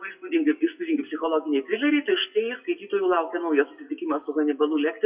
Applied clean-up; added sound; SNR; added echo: classical method WPE with log-MMSE.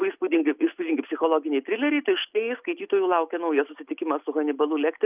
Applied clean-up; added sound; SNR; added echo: none; none; none; none.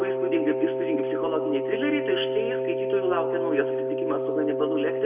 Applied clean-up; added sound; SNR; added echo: none; Wind instrument, woodwind instrument; -1 dB; reverberation time 1.4 s.